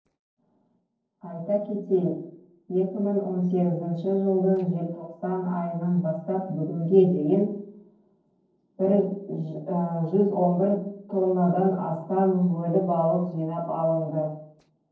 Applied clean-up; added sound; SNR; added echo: neural separator model SepFormer DNS4.